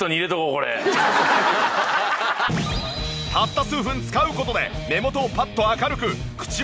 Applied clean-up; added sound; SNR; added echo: none; none; none; none.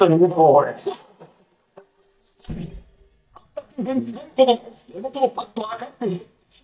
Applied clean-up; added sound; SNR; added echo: neural mask model DeepFilterNet 3.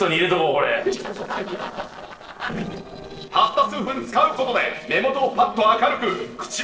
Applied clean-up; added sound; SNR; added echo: neural separator model SepFormer DNS4.